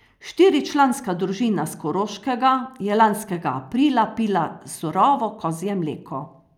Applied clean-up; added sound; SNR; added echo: none; none; none; none.